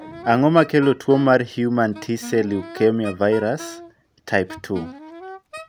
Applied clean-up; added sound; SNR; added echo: none; Wind instrument, woodwind instrument; 17 dB; none.